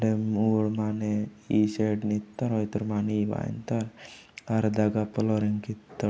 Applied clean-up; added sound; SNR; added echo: none; none; none; none.